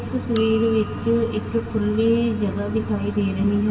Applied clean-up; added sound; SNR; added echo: none; Chink, clink; 13 dB; reverberation time 1.1 s.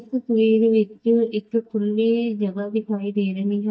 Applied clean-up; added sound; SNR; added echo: neural mask model DeepFilterNet 3.